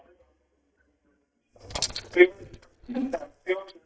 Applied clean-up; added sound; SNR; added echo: neural mask model DeepFilterNet 3.